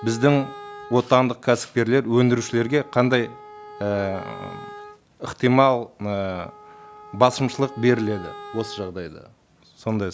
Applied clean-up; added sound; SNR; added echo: none; Wind instrument, woodwind instrument; 19 dB; none.